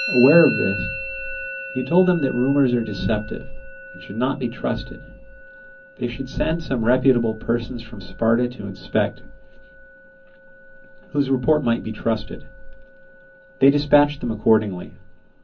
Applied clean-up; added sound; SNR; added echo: none; Musical instrument; 14 dB; reverberation time 0.4 s.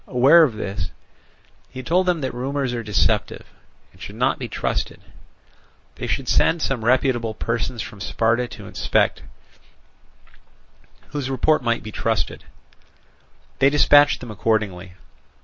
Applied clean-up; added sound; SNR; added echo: none; none; none; none.